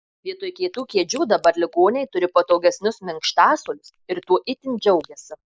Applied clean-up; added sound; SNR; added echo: neural mask model Resemble Enhance denoiser.